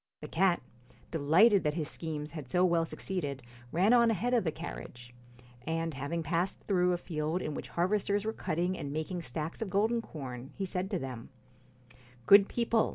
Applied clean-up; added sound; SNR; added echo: none; none; none; none.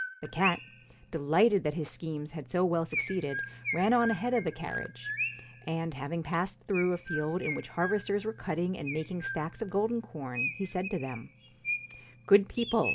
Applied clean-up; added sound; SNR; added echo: none; Chirp, tweet; 9 dB; none.